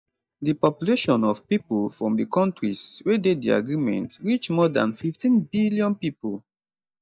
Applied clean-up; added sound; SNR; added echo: neural mask model DeepFilterNet 3.